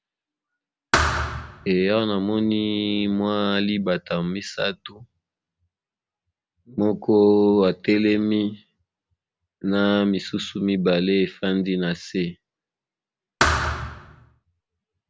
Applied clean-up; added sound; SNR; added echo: none; Thump, thud; 1 dB; none.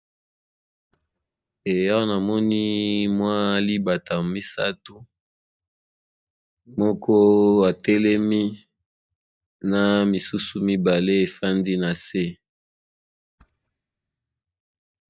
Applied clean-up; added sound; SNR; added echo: neural mask model DeepFilterNet 3.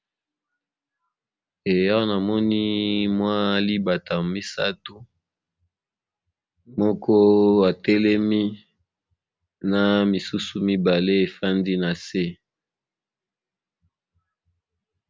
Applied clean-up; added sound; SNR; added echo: none; none; none; none.